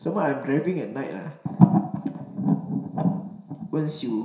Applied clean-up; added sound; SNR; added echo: none; none; none; reverberation time 0.7 s.